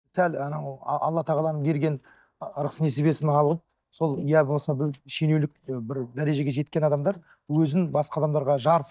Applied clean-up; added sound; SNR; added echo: neural mask model DeepFilterNet 3.